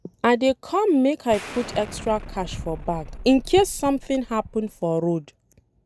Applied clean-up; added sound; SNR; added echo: none; Explosion; 14 dB; none.